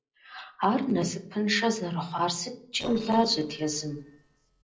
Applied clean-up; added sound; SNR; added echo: neural separator model SepFormer DNS4.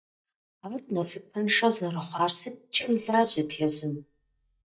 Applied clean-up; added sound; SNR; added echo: neural mask model DeepFilterNet 3.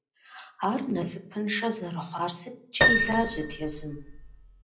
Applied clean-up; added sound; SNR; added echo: none; Piano; -4 dB; reverberation time 0.5 s.